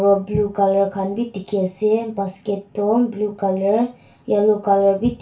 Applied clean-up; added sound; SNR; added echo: none; none; none; reverberation time 0.3 s.